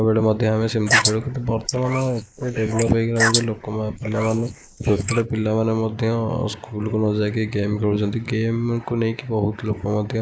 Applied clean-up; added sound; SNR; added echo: neural mask model Resemble Enhance denoiser.